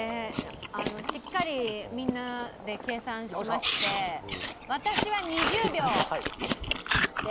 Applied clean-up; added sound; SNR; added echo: none; Chewing, mastication; 0 dB; none.